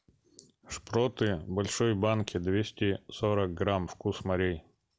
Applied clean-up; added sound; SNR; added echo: none; none; none; none.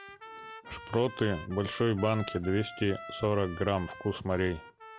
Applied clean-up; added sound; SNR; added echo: none; Trumpet; 15 dB; none.